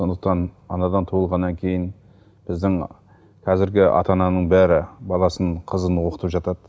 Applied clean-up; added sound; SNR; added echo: none; none; none; none.